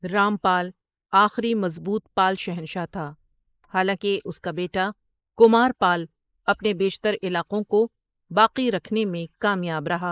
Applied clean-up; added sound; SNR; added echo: neural mask model Resemble Enhance denoiser.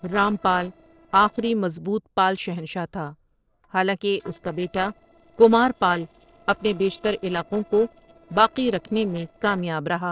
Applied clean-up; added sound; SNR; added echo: neural separator model SepFormer DNS4.